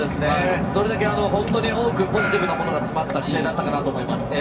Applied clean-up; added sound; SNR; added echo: none; Meow; 9 dB; reverberation time 0.2 s.